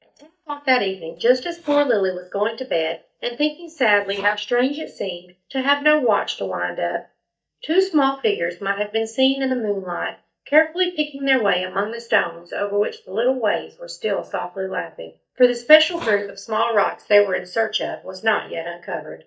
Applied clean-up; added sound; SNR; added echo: neural mask model DeepFilterNet 3.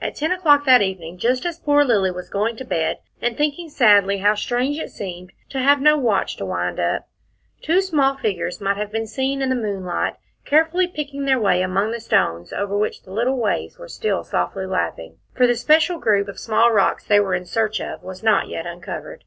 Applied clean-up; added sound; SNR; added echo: none; none; none; none.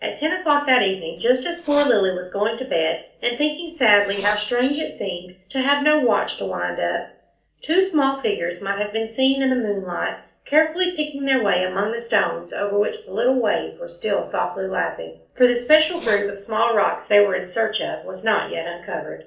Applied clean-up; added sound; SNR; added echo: neural separator model SepFormer DNS4.